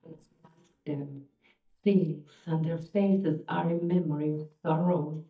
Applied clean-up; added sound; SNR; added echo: neural mask model DeepFilterNet 3.